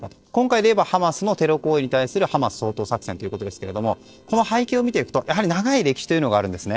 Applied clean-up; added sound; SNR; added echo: neural separator model SepFormer DNS4.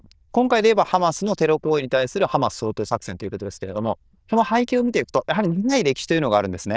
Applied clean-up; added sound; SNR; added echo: neural diffusion model UNIVERSE++.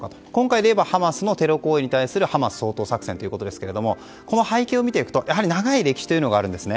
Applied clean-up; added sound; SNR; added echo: none; none; none; none.